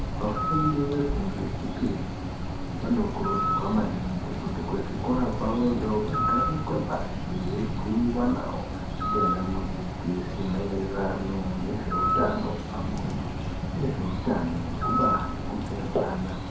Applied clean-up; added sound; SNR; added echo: none; Bird; 0 dB; reverberation time 0.5 s.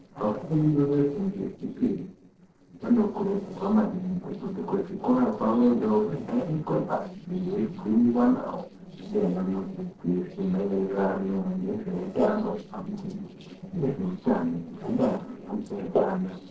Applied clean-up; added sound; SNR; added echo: neural separator model SepFormer DNS4.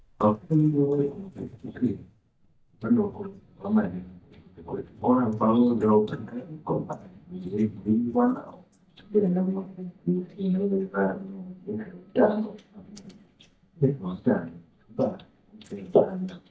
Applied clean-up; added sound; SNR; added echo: neural mask model DeepFilterNet 3.